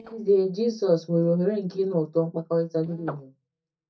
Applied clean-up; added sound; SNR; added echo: neural mask model DeepFilterNet 3.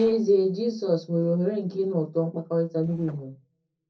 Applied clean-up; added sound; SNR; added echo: neural separator model SepFormer DNS4.